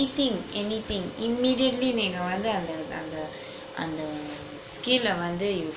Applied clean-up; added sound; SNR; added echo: none; Chewing, mastication; 17 dB; none.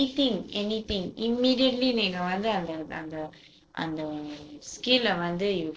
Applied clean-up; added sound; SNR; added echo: neural separator model SepFormer DNS4.